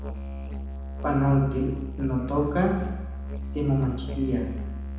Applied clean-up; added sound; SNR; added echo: none; Musical instrument; 6 dB; reverberation time 1.0 s.